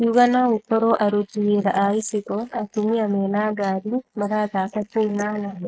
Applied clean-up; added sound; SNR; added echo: neural mask model Resemble Enhance denoiser.